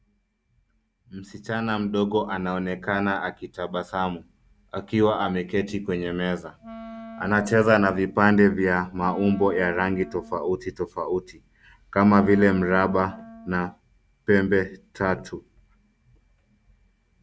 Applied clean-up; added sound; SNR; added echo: none; Wind instrument, woodwind instrument; 17 dB; none.